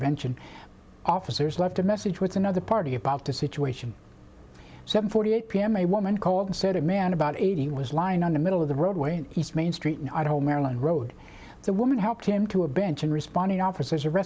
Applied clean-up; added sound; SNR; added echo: none; none; none; none.